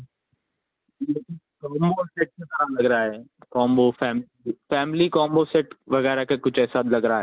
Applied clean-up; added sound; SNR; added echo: none; none; none; none.